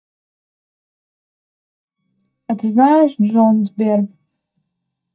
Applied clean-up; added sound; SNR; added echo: neural mask model DeepFilterNet 3.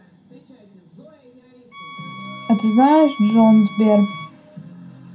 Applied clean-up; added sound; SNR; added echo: none; Bowed string instrument; 17 dB; reverberation time 0.3 s.